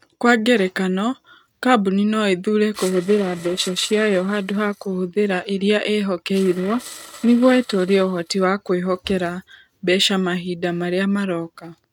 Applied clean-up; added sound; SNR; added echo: neural mask model RNNoise.